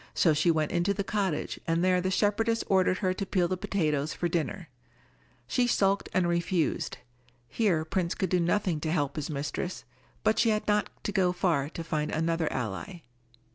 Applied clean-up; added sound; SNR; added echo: none; none; none; none.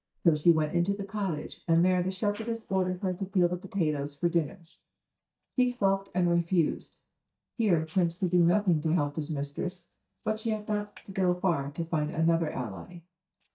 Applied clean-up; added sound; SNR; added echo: neural mask model DeepFilterNet 3.